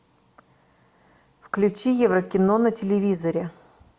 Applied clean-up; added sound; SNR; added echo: none; none; none; none.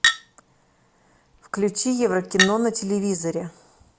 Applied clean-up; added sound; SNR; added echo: none; Chink, clink; 3 dB; none.